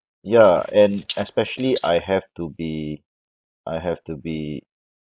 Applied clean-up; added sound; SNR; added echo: neural mask model Resemble Enhance denoiser.